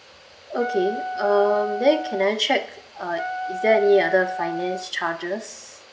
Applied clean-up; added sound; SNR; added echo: none; Wind instrument, woodwind instrument; 8 dB; none.